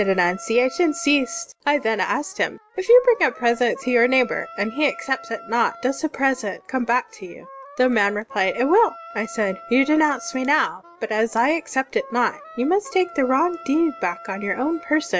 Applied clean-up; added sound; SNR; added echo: none; Wind instrument, woodwind instrument; 19 dB; none.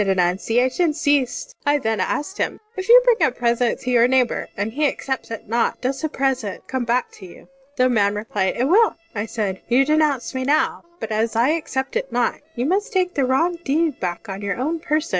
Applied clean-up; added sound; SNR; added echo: neural separator model SepFormer DNS4.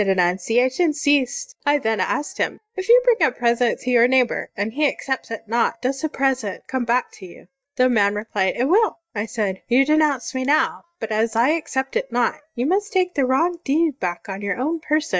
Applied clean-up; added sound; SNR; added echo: neural mask model DeepFilterNet 3.